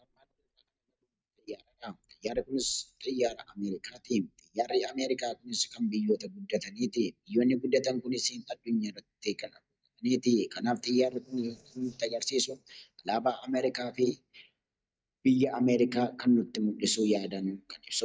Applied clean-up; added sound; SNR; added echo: neural mask model DeepFilterNet 3.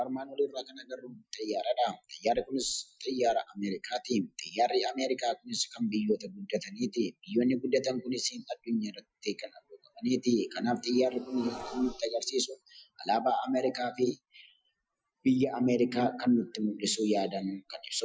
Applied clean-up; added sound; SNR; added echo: classical method Wiener filter.